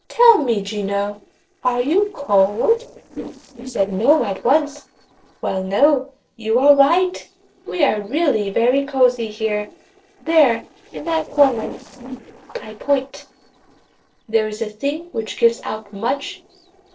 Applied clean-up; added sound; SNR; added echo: neural separator model SepFormer DNS4.